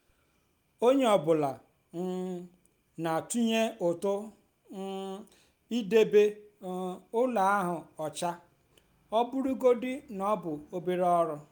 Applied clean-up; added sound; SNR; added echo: none; none; none; none.